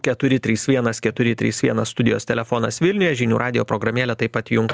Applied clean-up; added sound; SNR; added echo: none; none; none; none.